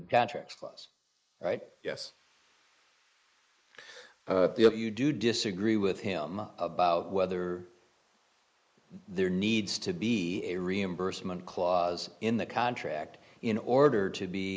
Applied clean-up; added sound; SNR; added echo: neural mask model Resemble Enhance denoiser.